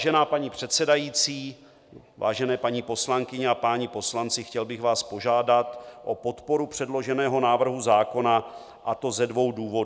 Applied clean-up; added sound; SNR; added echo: none; none; none; none.